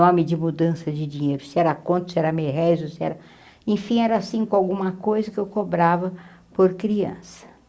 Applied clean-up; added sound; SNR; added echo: none; none; none; none.